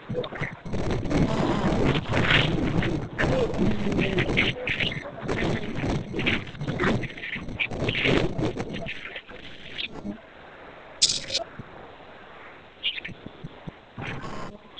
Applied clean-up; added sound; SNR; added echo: neural separator model SepFormer DNS4.